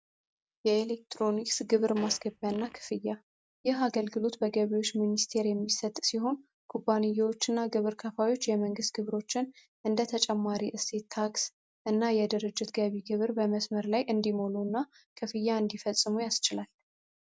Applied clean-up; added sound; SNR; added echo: none; Fart; 17 dB; none.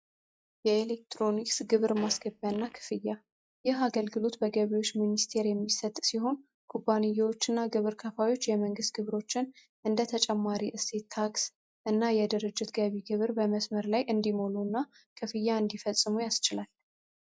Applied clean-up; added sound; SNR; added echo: classical method log-MMSE.